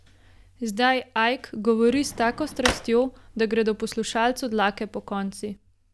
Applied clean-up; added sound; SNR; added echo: none; Drawer open or close; 10 dB; none.